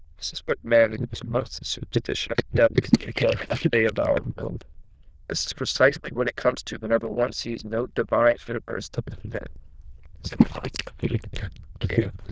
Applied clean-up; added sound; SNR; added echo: neural diffusion model UNIVERSE++.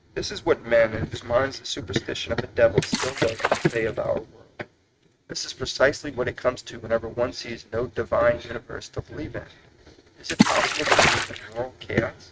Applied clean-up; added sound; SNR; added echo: neural mask model RNNoise.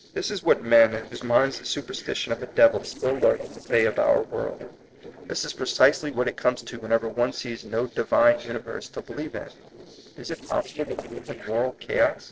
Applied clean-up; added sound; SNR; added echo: neural separator model SepFormer DNS4.